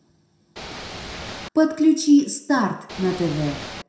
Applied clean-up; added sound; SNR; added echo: none; Ocean / Boat, Water vehicle; 12 dB; reverberation time 0.5 s.